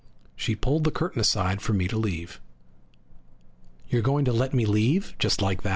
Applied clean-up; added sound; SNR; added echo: none; none; none; none.